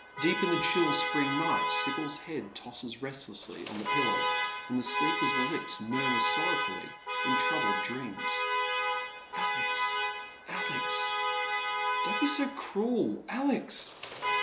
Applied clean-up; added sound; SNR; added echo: none; Alarm; -3 dB; none.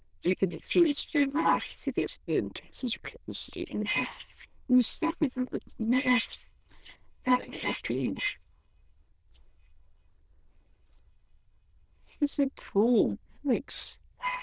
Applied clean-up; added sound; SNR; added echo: neural diffusion model UNIVERSE++.